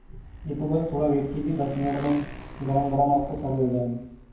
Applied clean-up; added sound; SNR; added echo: none; Motorcycle; 15 dB; reverberation time 0.9 s.